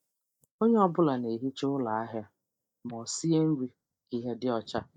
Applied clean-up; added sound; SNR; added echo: neural mask model DeepFilterNet 3.